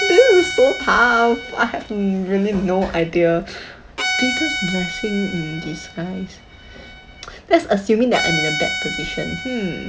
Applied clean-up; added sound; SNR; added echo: none; Bowed string instrument; 8 dB; none.